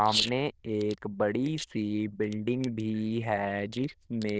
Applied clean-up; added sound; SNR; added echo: neural diffusion model UNIVERSE++.